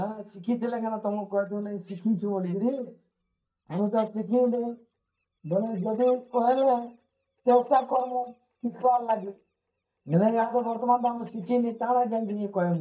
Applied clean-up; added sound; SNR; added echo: neural mask model DeepFilterNet 3.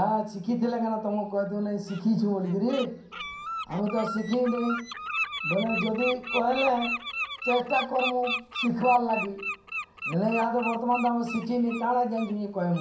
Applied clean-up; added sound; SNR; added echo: none; Bird; 8 dB; reverberation time 0.5 s.